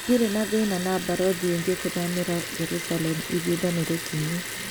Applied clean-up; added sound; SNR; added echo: none; Liquid; 7 dB; none.